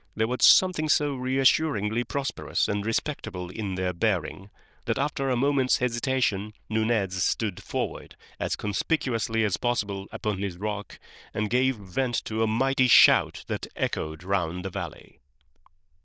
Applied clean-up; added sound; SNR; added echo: neural diffusion model UNIVERSE++.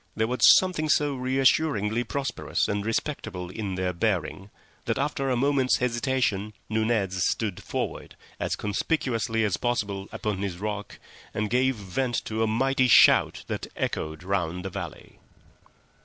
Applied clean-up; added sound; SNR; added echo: neural separator model SepFormer DNS4.